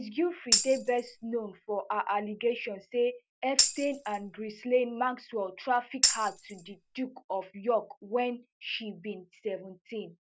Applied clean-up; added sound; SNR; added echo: none; Tambourine; -1 dB; none.